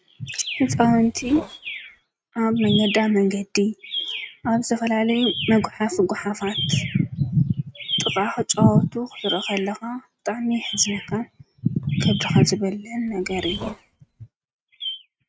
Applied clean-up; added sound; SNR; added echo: neural mask model RNNoise.